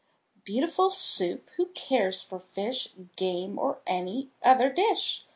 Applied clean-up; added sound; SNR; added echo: none; none; none; none.